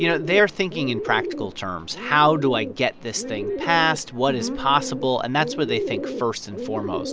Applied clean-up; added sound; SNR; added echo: none; Bird; 8 dB; none.